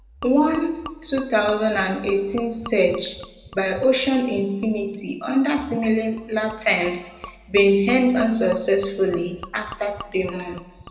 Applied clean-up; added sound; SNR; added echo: none; Gurgling / Liquid; 19 dB; reverberation time 1.3 s.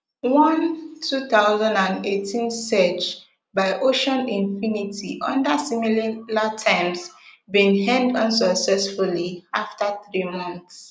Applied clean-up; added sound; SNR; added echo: none; none; none; none.